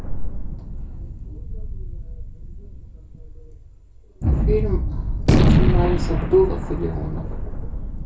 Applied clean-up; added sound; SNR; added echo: none; Gunshot, gunfire; -5 dB; reverberation time 0.3 s.